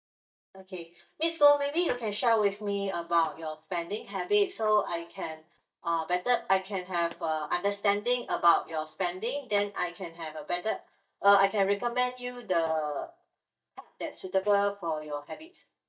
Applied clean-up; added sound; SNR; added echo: neural mask model DeepFilterNet 3.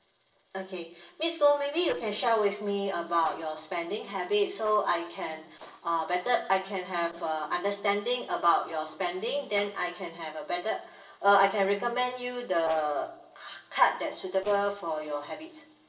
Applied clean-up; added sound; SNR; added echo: neural separator model SepFormer DNS4.